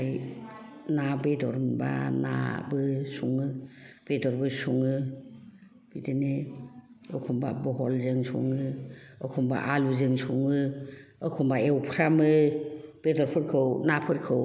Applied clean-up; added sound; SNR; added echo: none; none; none; none.